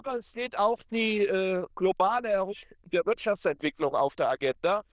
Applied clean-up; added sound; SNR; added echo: neural diffusion model UNIVERSE++.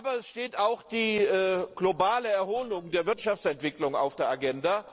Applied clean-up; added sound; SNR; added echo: neural separator model SepFormer DNS4.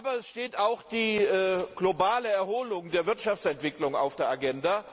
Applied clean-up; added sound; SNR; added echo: none; none; none; none.